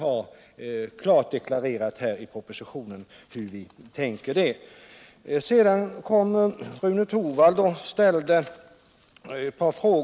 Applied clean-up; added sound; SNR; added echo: none; none; none; none.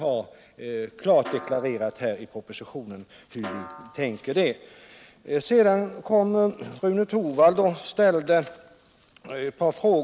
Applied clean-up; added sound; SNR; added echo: none; Snare drum; 18 dB; none.